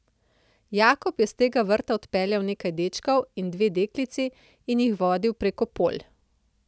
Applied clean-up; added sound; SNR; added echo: none; none; none; none.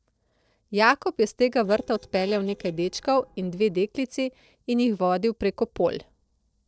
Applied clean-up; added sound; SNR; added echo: neural separator model SepFormer DNS4.